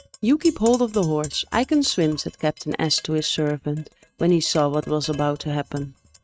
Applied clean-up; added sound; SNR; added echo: neural mask model RNNoise.